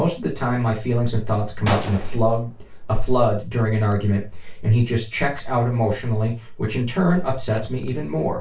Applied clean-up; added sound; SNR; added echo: none; Gunshot, gunfire; 17 dB; reverberation time 0.3 s.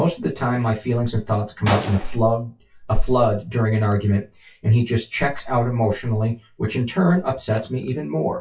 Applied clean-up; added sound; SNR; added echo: classical method WPE with log-MMSE.